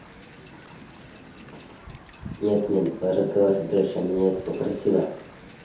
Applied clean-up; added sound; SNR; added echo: none; Wind; 19 dB; reverberation time 0.6 s.